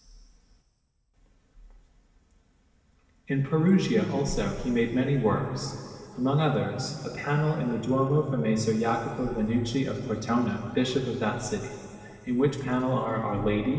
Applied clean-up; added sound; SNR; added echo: none; none; none; reverberation time 2.7 s.